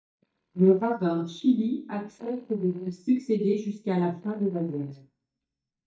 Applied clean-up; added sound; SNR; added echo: neural mask model DeepFilterNet 3.